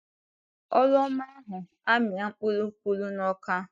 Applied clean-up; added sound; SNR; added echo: neural mask model DeepFilterNet 3.